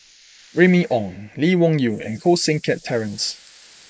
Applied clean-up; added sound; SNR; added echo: neural mask model Resemble Enhance denoiser.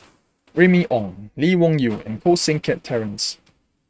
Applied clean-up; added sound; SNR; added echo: neural mask model RNNoise.